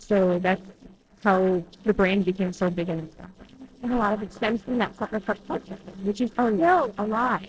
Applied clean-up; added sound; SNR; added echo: neural separator model SepFormer DNS4.